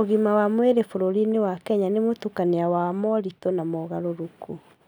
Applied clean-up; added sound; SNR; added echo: none; none; none; none.